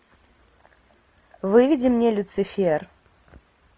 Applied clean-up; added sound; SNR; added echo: none; none; none; none.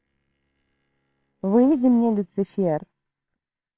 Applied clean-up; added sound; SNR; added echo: neural separator model SepFormer WHAMR!.